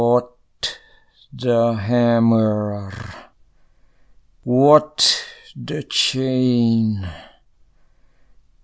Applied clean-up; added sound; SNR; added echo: none; none; none; none.